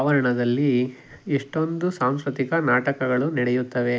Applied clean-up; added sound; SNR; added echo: none; none; none; none.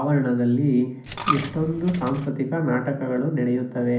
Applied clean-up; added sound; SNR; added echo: none; Coin (dropping); 10 dB; reverberation time 0.6 s.